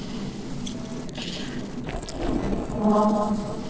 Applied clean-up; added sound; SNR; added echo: neural separator model SepFormer DNS4.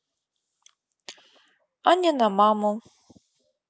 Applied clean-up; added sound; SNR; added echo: none; none; none; none.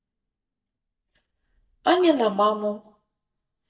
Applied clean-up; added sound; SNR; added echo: neural mask model DeepFilterNet 3.